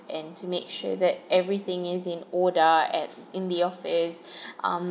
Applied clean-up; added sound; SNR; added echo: none; none; none; none.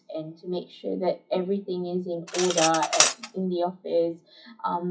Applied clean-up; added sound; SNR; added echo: classical method WPE with log-MMSE.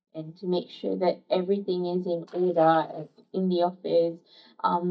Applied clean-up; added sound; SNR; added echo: neural mask model DeepFilterNet 3.